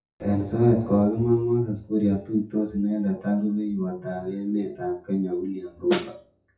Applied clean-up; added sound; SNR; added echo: classical method WPE with log-MMSE.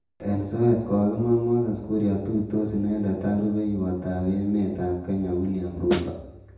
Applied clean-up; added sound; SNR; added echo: none; Snare drum; 7 dB; reverberation time 0.8 s.